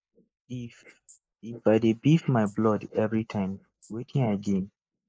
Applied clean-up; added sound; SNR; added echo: neural mask model Resemble Enhance denoiser.